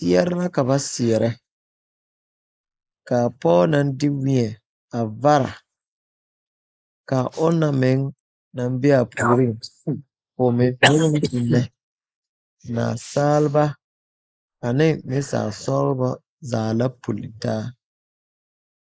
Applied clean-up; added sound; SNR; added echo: neural mask model Resemble Enhance denoiser.